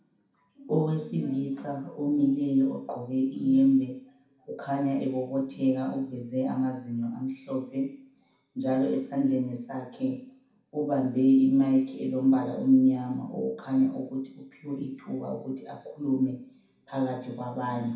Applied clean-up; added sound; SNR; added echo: none; none; none; reverberation time 0.6 s.